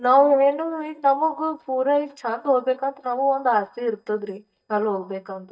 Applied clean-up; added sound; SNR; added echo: neural mask model DeepFilterNet 3.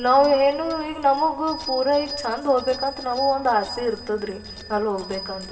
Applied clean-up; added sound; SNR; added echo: none; Bicycle bell; 15 dB; reverberation time 2.1 s.